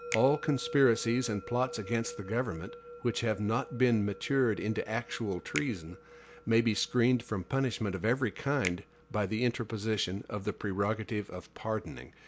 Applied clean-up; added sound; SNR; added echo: none; Musical instrument + Finger snapping; 15 dB; none.